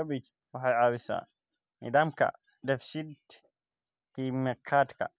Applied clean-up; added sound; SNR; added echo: none; none; none; none.